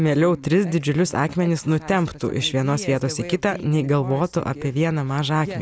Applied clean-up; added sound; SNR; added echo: none; none; none; none.